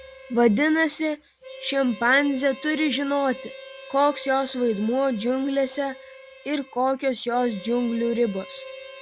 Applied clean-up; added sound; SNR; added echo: none; Harmonica; 17 dB; none.